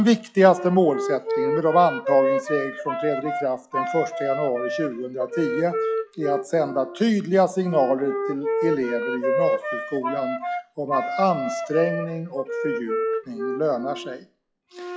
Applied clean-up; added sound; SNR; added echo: classical method log-MMSE.